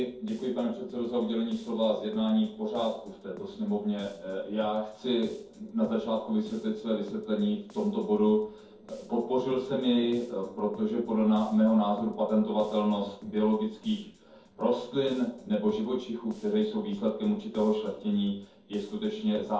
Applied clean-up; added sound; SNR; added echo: neural separator model SepFormer DNS4.